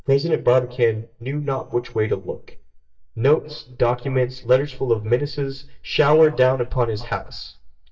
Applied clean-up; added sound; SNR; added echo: neural mask model DeepFilterNet 3.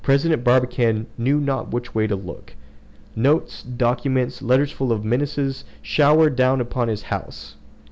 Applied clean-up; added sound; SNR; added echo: none; none; none; none.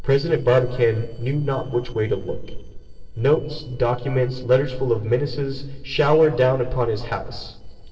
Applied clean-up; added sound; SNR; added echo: neural separator model SepFormer DNS4.